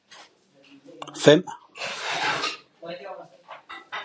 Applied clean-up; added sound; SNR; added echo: none; none; none; none.